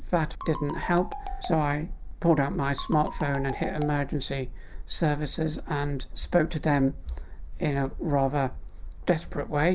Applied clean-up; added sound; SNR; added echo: none; Marimba, xylophone; 14 dB; none.